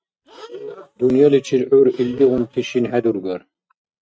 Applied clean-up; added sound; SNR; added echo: neural mask model RNNoise.